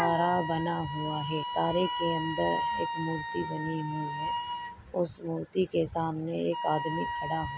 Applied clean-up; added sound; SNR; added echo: none; Wind instrument, woodwind instrument; 4 dB; none.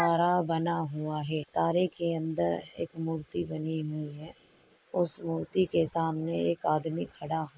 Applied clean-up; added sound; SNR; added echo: neural mask model Resemble Enhance denoiser.